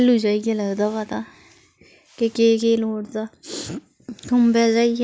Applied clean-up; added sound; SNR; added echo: none; none; none; none.